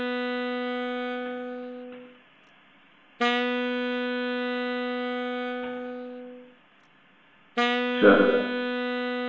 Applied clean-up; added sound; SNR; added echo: none; Wind instrument, woodwind instrument; -1 dB; reverberation time 1.0 s.